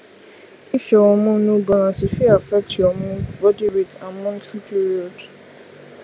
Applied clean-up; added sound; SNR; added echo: none; none; none; none.